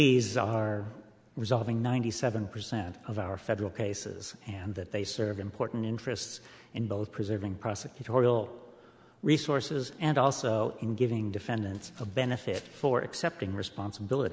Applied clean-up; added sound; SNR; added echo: none; none; none; none.